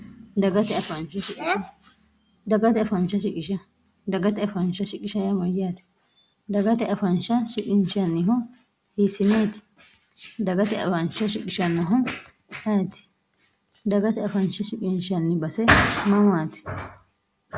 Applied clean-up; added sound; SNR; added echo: none; none; none; none.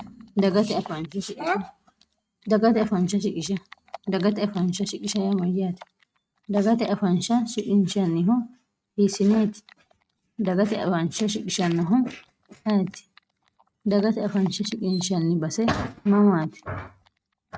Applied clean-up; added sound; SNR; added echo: neural mask model RNNoise.